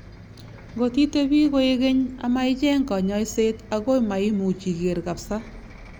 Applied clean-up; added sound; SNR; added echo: none; Bus; 18 dB; none.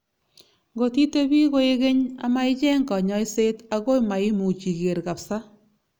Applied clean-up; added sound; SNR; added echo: none; none; none; none.